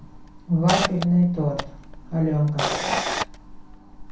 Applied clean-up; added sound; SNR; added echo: none; Camera; 5 dB; reverberation time 0.5 s.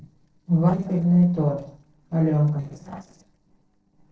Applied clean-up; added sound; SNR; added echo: neural separator model SepFormer DNS4.